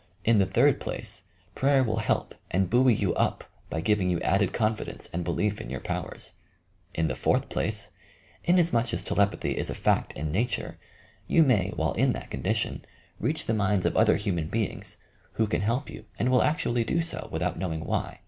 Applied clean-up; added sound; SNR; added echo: none; none; none; none.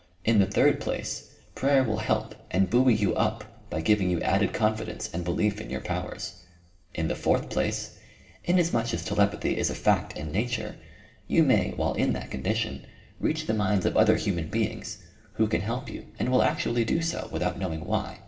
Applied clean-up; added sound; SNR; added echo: none; none; none; reverberation time 0.8 s.